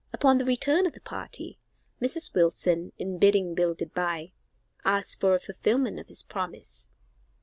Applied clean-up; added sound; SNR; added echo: none; none; none; none.